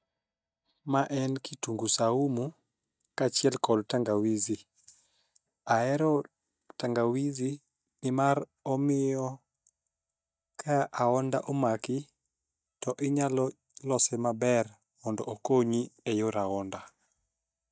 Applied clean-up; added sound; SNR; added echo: neural mask model DeepFilterNet 3.